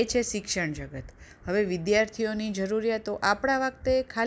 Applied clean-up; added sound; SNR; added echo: none; none; none; none.